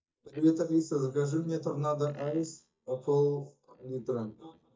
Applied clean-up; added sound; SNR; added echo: neural mask model DeepFilterNet 3.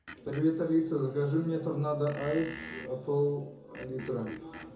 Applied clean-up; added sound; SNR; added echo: none; Screech; 17 dB; reverberation time 0.6 s.